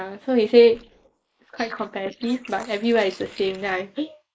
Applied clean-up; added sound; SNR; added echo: neural mask model Resemble Enhance denoiser.